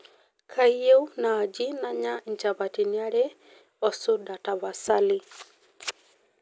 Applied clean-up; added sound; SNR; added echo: none; none; none; none.